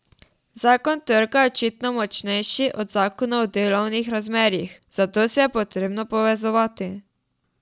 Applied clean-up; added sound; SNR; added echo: none; none; none; none.